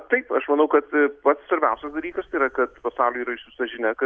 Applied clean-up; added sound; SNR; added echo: none; none; none; none.